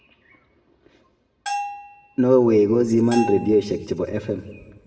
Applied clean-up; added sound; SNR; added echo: none; Bell; 12 dB; reverberation time 1.1 s.